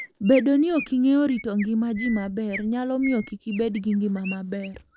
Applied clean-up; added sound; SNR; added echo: none; Chirp, tweet; 17 dB; none.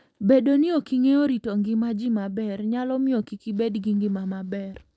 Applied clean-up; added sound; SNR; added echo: none; none; none; none.